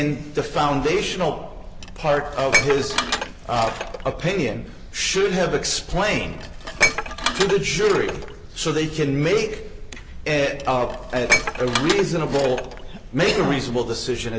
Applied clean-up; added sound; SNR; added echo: none; Dishes, pots, and pans; 4 dB; none.